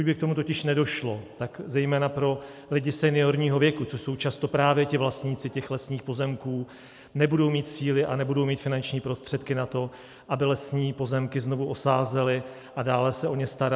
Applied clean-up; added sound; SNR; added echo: none; none; none; none.